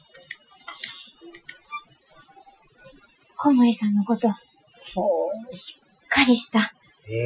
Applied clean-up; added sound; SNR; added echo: classical method Wiener filter.